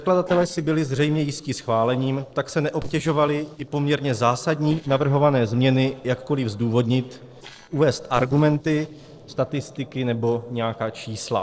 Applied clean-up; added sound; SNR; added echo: neural separator model SepFormer DNS4.